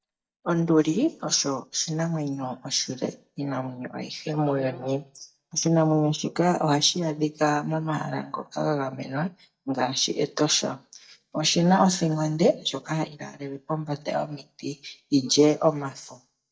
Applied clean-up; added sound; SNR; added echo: neural mask model DeepFilterNet 3.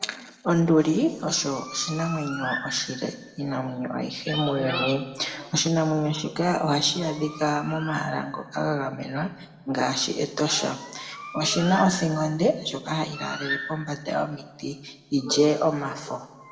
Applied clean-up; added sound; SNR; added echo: none; Bird; 15 dB; reverberation time 1.1 s.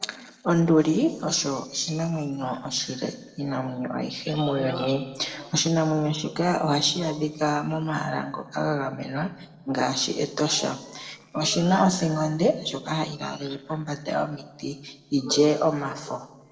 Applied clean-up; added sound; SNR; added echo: neural separator model SepFormer DNS4.